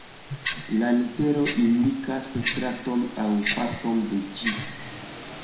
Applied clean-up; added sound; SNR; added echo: none; Tick-tock; 0 dB; reverberation time 0.6 s.